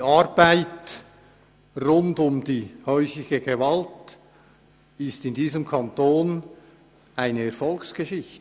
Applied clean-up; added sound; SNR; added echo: none; none; none; none.